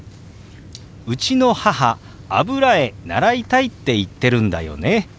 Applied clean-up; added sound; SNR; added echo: none; none; none; none.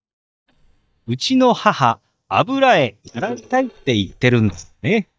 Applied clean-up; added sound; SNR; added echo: neural mask model DeepFilterNet 3.